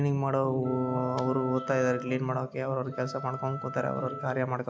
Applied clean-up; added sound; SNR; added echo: none; Wind instrument, woodwind instrument; 13 dB; none.